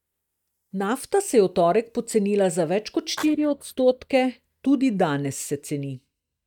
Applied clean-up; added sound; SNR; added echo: neural mask model DeepFilterNet 3.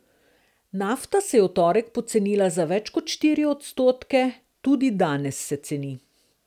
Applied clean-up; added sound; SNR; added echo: none; none; none; none.